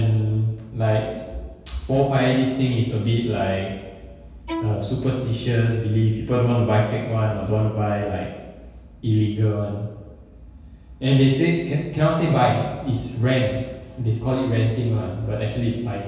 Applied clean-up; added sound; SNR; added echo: none; Bowed string instrument; 12 dB; reverberation time 1.2 s.